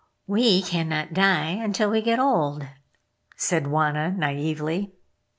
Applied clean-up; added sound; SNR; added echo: none; none; none; none.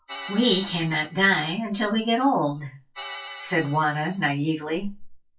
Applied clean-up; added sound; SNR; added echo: classical method WPE with log-MMSE.